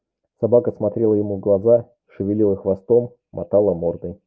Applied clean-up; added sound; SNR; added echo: none; none; none; none.